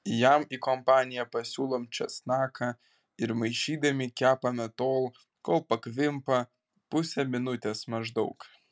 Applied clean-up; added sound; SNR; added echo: none; none; none; none.